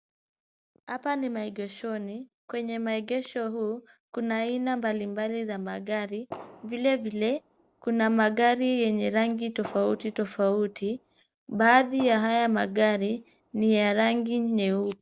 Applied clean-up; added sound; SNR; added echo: none; Fireworks; 20 dB; none.